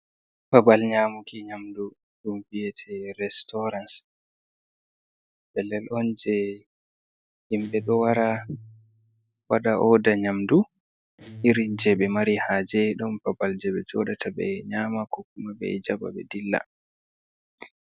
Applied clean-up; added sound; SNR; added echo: none; Guitar; 18 dB; none.